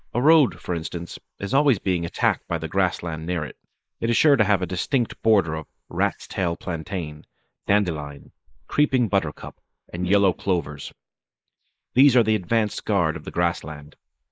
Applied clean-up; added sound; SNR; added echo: neural mask model Resemble Enhance denoiser.